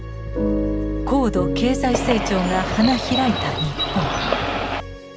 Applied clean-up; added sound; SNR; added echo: none; Bird; 3 dB; none.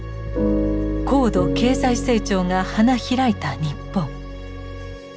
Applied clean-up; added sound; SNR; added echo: none; none; none; none.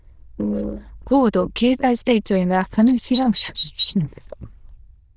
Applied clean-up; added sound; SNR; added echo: neural diffusion model UNIVERSE++.